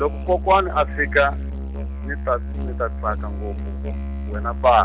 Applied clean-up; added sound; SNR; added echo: none; Musical instrument; 5 dB; none.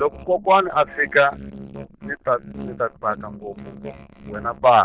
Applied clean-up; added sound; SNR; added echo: neural diffusion model UNIVERSE++.